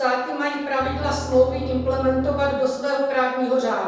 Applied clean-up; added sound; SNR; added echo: none; Bowed string instrument; 10 dB; reverberation time 1.1 s.